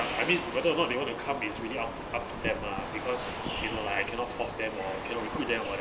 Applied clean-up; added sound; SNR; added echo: none; none; none; none.